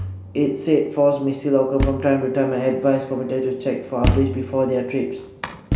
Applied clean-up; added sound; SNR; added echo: none; Thump, thud; 7 dB; reverberation time 1.9 s.